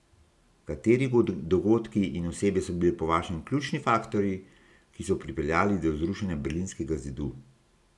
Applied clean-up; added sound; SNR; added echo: none; none; none; none.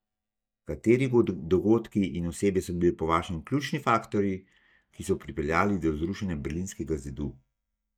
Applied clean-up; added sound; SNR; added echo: neural mask model DeepFilterNet 3.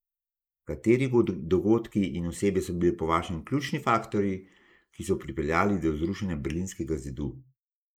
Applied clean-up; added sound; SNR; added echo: neural mask model Resemble Enhance denoiser.